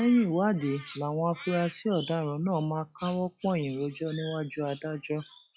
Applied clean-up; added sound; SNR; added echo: classical method log-MMSE.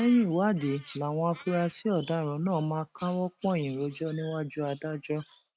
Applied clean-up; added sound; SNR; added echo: neural mask model RNNoise.